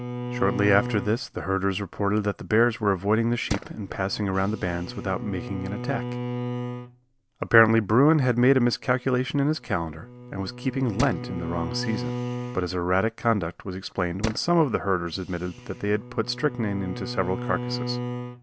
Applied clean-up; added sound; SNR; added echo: none; Bowed string instrument + Tools; 9 dB; none.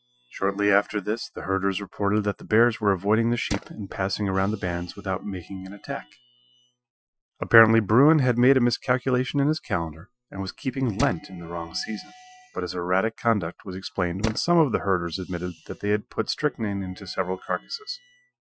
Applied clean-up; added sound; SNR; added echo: classical method Wiener filter.